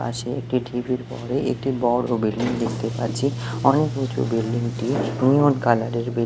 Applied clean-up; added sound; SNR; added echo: none; Sliding door; 7 dB; none.